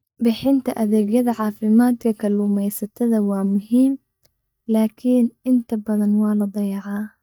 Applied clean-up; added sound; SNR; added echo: neural mask model DeepFilterNet 3.